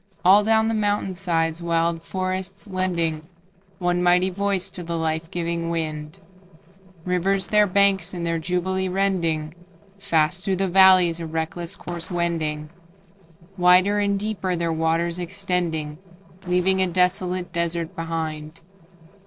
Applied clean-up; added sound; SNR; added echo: neural separator model SepFormer DNS4.